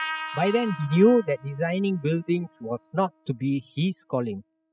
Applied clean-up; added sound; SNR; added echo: classical method spectral subtraction.